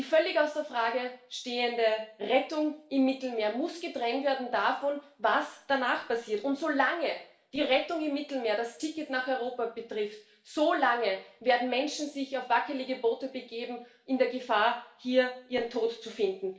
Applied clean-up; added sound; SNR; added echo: none; none; none; reverberation time 0.4 s.